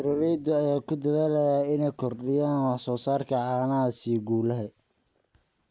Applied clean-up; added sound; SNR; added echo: none; none; none; none.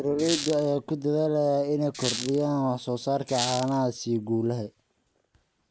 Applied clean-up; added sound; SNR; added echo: none; Squeak; 8 dB; none.